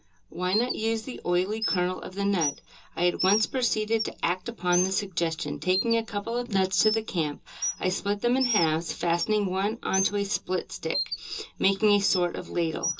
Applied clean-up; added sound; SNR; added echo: none; Bird; 8 dB; reverberation time 0.2 s.